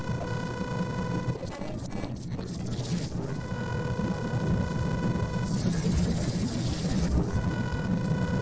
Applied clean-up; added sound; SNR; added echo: neural separator model SepFormer DNS4.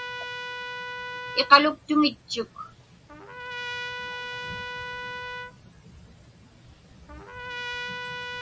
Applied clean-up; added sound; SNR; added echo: none; Trumpet; 8 dB; none.